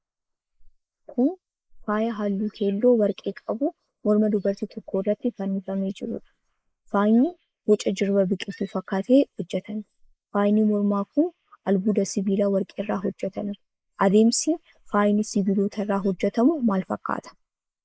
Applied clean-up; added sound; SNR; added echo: neural mask model Resemble Enhance denoiser.